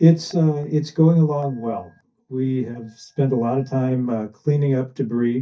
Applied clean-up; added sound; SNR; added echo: neural mask model DeepFilterNet 3.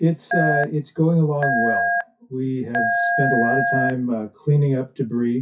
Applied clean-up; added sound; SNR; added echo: classical method WPE with log-MMSE.